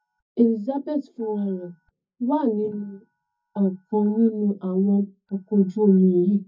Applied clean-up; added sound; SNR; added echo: neural mask model DeepFilterNet 3.